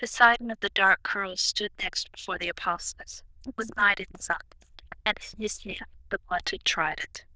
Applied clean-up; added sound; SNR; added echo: neural diffusion model UNIVERSE++.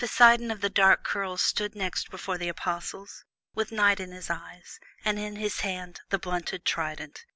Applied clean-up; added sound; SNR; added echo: none; none; none; none.